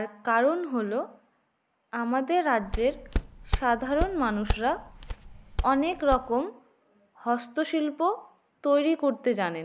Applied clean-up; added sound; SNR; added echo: none; Walk, footsteps; 5 dB; none.